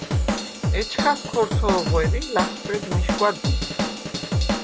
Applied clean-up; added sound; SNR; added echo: none; Drum / Drum kit; -3 dB; none.